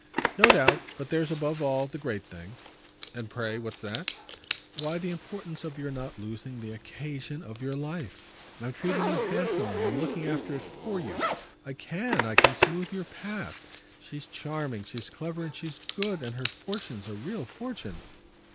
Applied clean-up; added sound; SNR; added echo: none; Zipper (clothing); -1 dB; none.